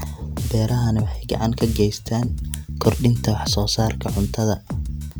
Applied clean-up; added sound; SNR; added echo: none; Bass guitar; 5 dB; none.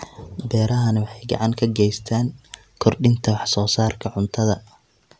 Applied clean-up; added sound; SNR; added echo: none; none; none; none.